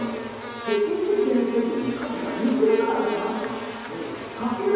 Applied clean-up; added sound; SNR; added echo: none; Buzz; 12 dB; reverberation time 2.2 s.